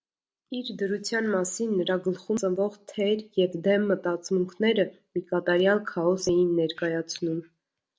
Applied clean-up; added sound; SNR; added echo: none; none; none; none.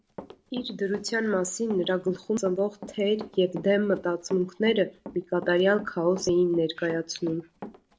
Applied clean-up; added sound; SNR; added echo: none; Run; 18 dB; none.